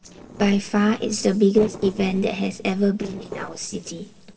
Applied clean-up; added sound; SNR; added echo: neural separator model SepFormer DNS4.